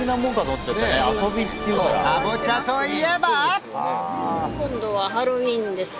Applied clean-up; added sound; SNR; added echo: none; none; none; none.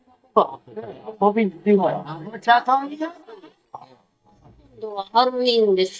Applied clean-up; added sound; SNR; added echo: neural mask model DeepFilterNet 3.